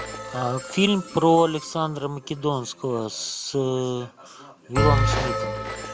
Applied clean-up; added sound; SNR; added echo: none; Bell; 4 dB; none.